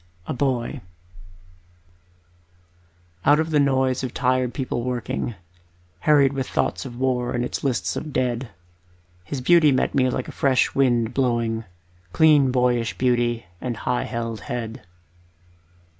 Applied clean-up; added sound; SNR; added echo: none; none; none; none.